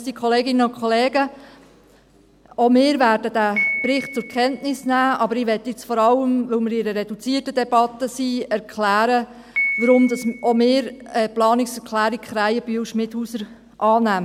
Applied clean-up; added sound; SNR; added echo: none; Piano; 13 dB; none.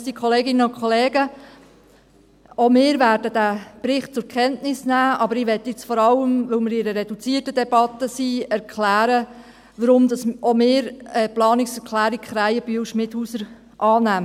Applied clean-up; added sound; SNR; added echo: none; none; none; none.